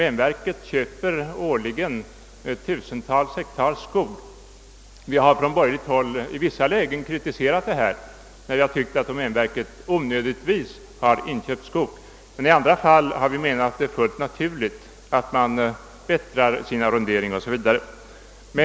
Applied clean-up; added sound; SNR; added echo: none; none; none; none.